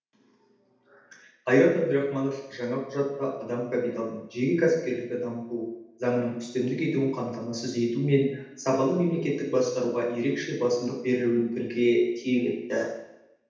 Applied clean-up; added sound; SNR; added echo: none; none; none; reverberation time 0.8 s.